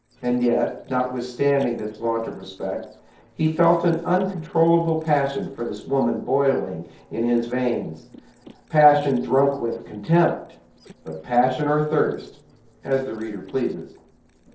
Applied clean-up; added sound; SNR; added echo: neural separator model SepFormer DNS4.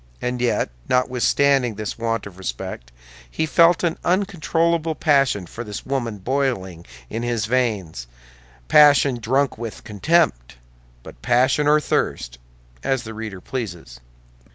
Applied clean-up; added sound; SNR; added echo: none; none; none; none.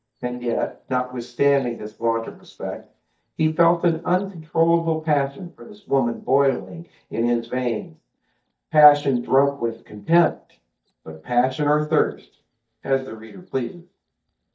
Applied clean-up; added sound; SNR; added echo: neural mask model DeepFilterNet 3.